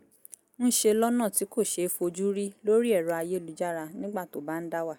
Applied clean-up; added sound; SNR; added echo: none; none; none; none.